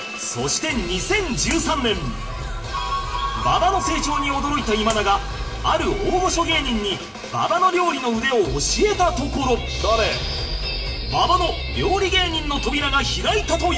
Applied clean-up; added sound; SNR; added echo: none; Clapping; 14 dB; reverberation time 1.4 s.